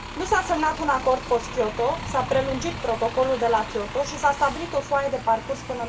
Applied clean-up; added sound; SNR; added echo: none; Bus; 10 dB; reverberation time 0.2 s.